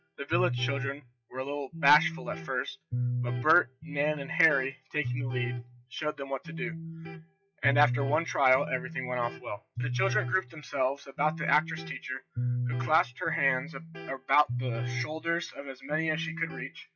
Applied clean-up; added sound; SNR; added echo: classical method log-MMSE.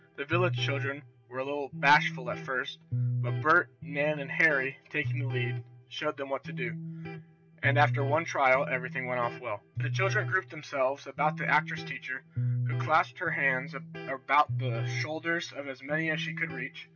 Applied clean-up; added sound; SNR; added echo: none; Electric guitar; 5 dB; none.